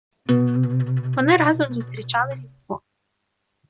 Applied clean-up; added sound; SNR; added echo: none; Acoustic guitar; -2 dB; none.